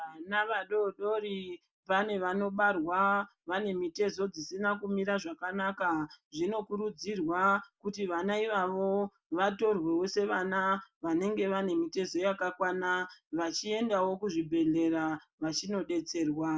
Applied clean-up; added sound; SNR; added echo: none; none; none; none.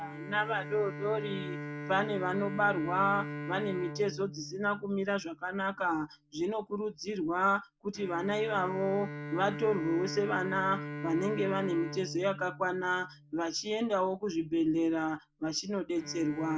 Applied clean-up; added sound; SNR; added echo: none; Bowed string instrument; 10 dB; none.